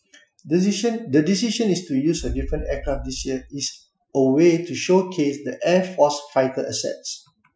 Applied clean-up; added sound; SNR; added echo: classical method Wiener filter.